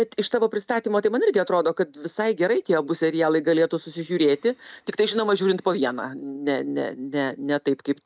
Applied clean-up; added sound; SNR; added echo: none; none; none; none.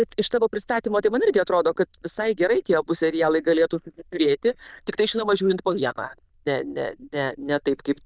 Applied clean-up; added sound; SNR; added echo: neural diffusion model UNIVERSE++.